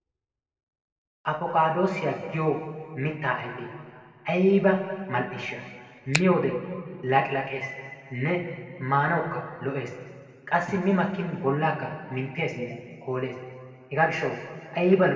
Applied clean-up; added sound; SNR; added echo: none; Finger snapping; 3 dB; reverberation time 1.9 s.